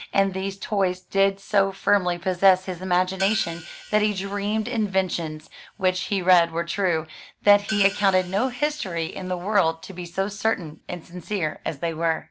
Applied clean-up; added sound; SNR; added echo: none; Hi-hat; 18 dB; none.